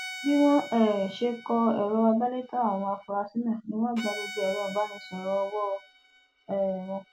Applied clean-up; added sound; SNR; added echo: none; Bowed string instrument; 16 dB; none.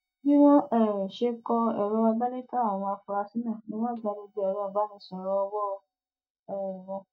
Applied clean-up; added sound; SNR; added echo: neural mask model DeepFilterNet 3.